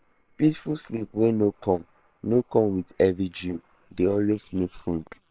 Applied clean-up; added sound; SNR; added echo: neural separator model SepFormer WHAM!.